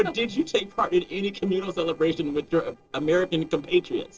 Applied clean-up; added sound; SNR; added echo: neural separator model SepFormer DNS4.